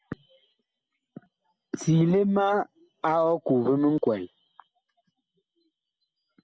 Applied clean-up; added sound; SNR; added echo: none; none; none; none.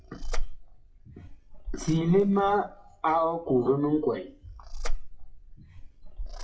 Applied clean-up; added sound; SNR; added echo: classical method WPE with log-MMSE.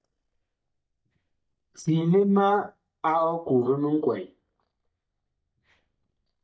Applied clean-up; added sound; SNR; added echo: neural mask model DeepFilterNet 3.